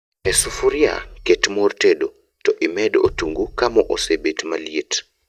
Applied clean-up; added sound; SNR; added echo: neural mask model DeepFilterNet 3.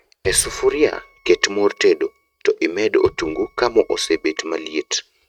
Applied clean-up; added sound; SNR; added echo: neural mask model RNNoise.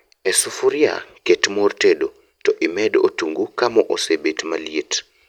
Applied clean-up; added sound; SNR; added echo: none; none; none; none.